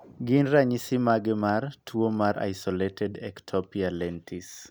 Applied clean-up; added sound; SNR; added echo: none; none; none; none.